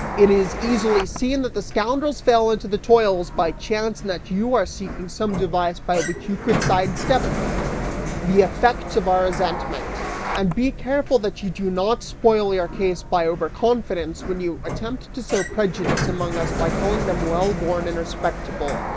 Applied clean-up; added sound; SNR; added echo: none; Sliding door; 6 dB; none.